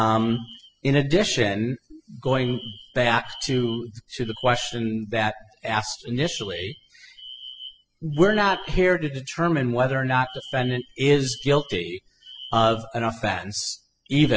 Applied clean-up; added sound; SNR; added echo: classical method spectral subtraction.